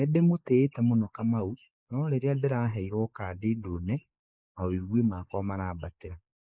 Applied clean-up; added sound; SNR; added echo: neural mask model Resemble Enhance denoiser.